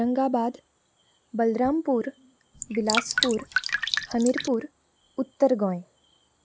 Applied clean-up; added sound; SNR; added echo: none; Drip; 2 dB; none.